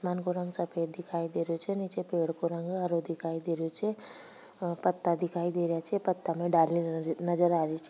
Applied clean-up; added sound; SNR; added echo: none; none; none; none.